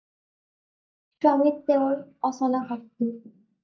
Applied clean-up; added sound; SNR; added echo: neural mask model DeepFilterNet 3.